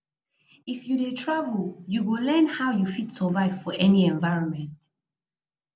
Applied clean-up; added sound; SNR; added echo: none; none; none; none.